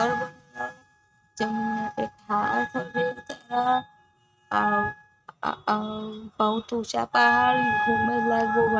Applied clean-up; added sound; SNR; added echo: neural mask model RNNoise.